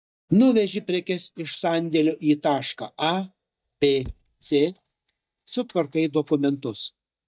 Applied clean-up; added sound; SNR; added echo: neural mask model DeepFilterNet 3.